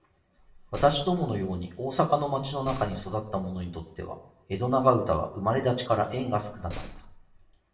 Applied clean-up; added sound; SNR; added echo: none; Slam; 14 dB; reverberation time 0.6 s.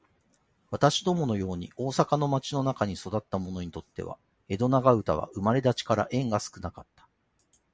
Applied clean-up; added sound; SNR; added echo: none; none; none; none.